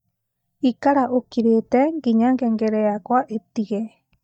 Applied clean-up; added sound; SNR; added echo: neural mask model DeepFilterNet 3.